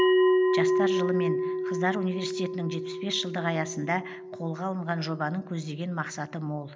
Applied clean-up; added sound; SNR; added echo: none; Bell; -3 dB; none.